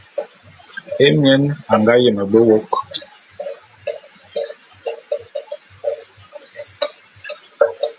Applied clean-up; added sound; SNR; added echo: none; none; none; none.